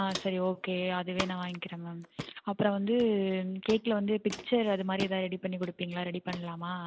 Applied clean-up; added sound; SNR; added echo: none; Walk, footsteps; 14 dB; none.